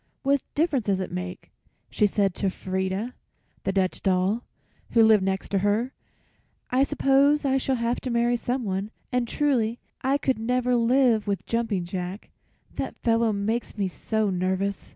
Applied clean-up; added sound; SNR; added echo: none; none; none; none.